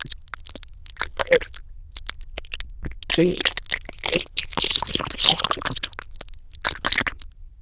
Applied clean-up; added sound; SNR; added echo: neural diffusion model UNIVERSE++.